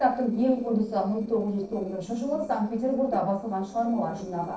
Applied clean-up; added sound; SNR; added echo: neural separator model SepFormer DNS4.